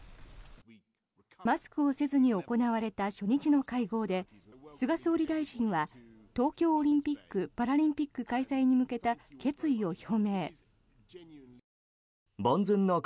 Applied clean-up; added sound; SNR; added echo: none; none; none; none.